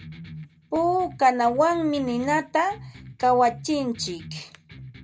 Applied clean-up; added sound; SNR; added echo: none; Electric guitar; 17 dB; none.